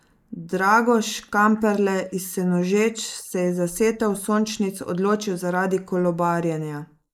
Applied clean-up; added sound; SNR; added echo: neural mask model Resemble Enhance denoiser.